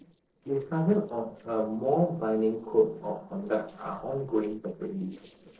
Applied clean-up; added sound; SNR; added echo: neural separator model SepFormer DNS4.